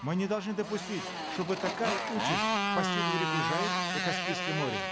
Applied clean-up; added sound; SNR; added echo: none; Motorcycle; -2 dB; none.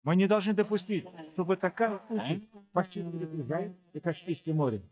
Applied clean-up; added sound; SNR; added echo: neural mask model DeepFilterNet 3.